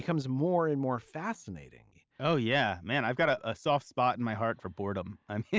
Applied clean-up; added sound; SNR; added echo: none; none; none; none.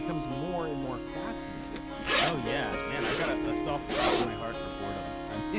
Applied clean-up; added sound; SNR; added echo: none; Harp + Zipper (clothing); -5 dB; none.